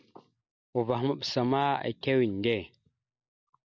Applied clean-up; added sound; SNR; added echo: none; none; none; none.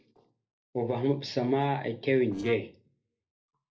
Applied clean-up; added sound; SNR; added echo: neural separator model SepFormer DNS4.